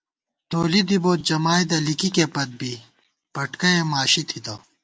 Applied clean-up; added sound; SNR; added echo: none; none; none; none.